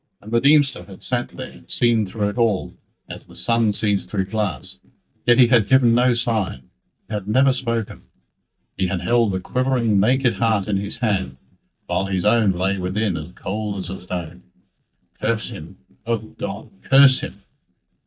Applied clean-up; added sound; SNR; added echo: neural mask model DeepFilterNet 3.